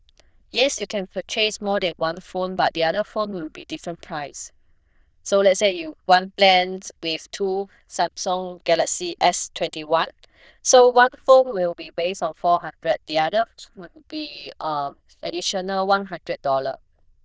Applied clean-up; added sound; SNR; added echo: neural diffusion model UNIVERSE++.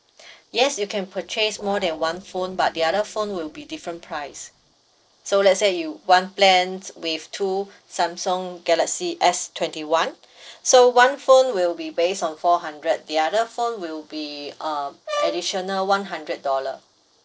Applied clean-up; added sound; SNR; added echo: neural separator model SepFormer DNS4.